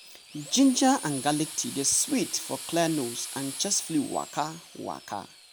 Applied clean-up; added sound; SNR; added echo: none; Drill; 12 dB; none.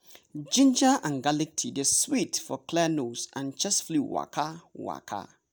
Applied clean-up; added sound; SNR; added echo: none; none; none; none.